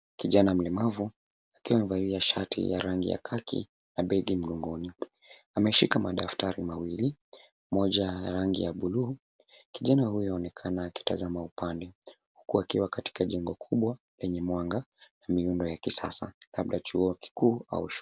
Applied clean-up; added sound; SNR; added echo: none; none; none; none.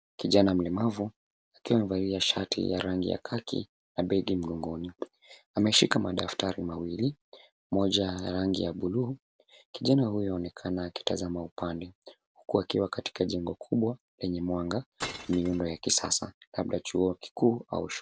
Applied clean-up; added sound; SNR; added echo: none; Glass; 11 dB; none.